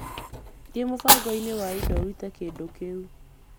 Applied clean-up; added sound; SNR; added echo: none; Fire; -5 dB; none.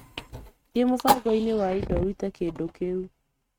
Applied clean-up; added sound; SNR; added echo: neural mask model RNNoise.